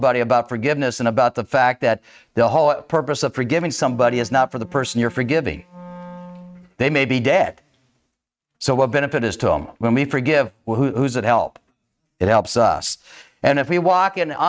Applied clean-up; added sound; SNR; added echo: neural mask model RNNoise.